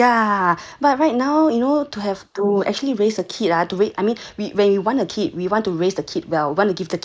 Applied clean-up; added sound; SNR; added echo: neural mask model Resemble Enhance denoiser.